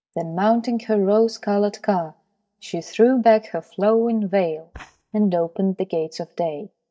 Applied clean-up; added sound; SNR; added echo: neural mask model DeepFilterNet 3.